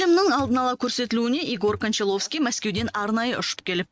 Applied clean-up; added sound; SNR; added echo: neural mask model RNNoise.